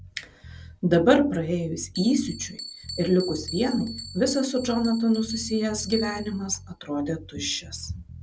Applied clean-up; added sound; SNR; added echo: none; Bell + Bass guitar; 14 dB; none.